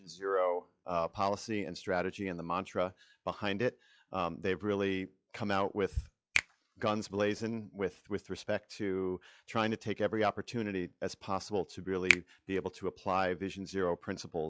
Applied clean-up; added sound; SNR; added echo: classical method log-MMSE.